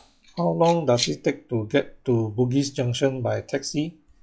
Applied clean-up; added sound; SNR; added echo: classical method log-MMSE.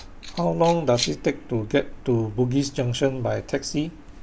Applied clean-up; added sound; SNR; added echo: none; Keys jangling; 13 dB; none.